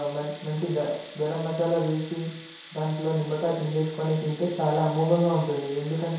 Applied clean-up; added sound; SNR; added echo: none; Tools; 17 dB; reverberation time 1.0 s.